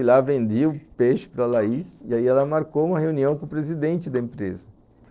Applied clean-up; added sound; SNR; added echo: neural separator model SepFormer DNS4.